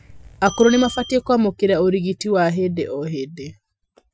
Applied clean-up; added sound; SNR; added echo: classical method Wiener filter.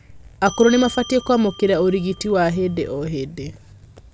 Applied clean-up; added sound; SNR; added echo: none; Bell; 17 dB; none.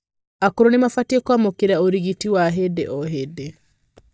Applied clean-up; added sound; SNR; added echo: neural mask model DeepFilterNet 3.